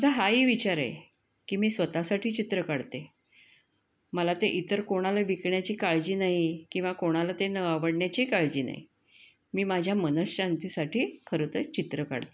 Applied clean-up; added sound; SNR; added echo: none; none; none; none.